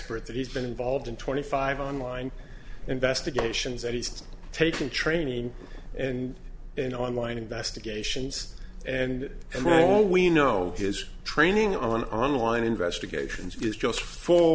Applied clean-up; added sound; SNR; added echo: none; none; none; none.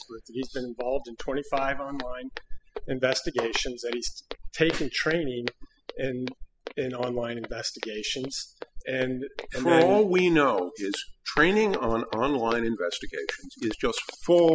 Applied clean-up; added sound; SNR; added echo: classical method spectral subtraction.